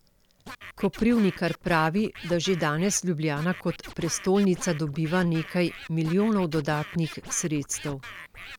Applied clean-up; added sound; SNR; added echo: none; Scratching (performance technique); 16 dB; none.